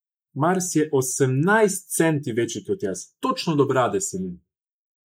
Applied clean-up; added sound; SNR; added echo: neural mask model Resemble Enhance denoiser.